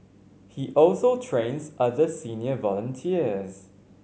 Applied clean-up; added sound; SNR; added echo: none; none; none; none.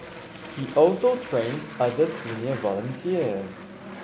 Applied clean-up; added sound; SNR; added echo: none; Aircraft; 13 dB; none.